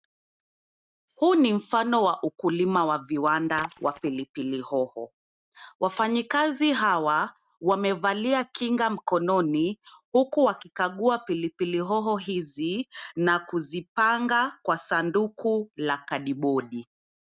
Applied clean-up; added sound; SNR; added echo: neural mask model RNNoise.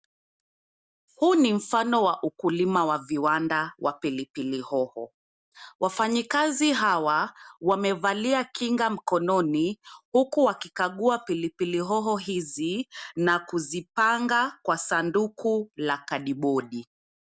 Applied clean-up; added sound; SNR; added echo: none; none; none; none.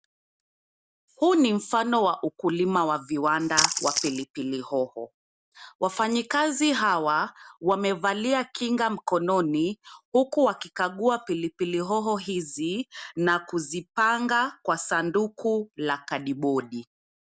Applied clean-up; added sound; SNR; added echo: none; Splash, splatter; 1 dB; none.